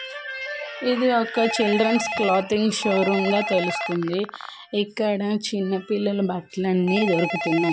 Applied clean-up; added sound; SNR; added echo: none; Telephone; 9 dB; none.